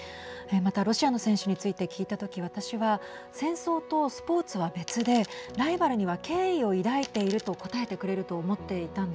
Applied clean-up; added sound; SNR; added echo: none; Coin (dropping); 17 dB; none.